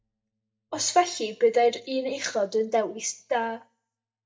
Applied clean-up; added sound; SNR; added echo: neural mask model DeepFilterNet 3.